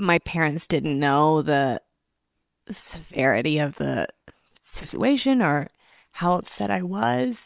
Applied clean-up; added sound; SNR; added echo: neural separator model SepFormer WHAM!.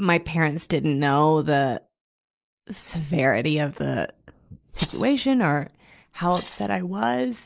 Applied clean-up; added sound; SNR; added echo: neural mask model Resemble Enhance denoiser.